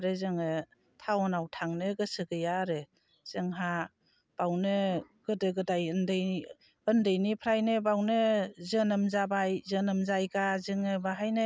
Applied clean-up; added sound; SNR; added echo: none; none; none; none.